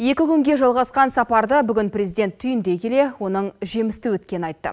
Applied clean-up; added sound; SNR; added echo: none; none; none; none.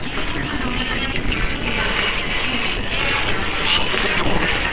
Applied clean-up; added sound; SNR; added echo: neural separator model SepFormer WHAMR!.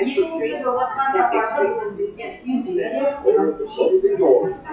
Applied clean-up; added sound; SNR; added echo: classical method WPE with log-MMSE.